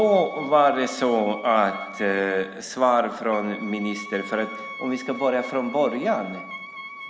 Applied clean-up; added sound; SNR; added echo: none; Wind instrument, woodwind instrument; 14 dB; none.